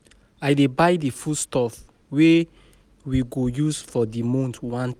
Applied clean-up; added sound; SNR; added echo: none; none; none; none.